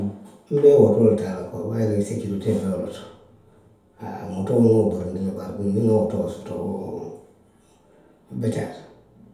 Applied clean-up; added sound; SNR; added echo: none; none; none; reverberation time 0.8 s.